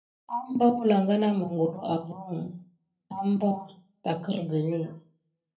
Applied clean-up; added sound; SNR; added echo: none; none; none; reverberation time 0.3 s.